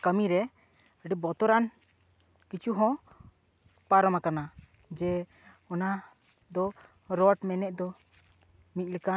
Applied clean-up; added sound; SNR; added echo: none; none; none; none.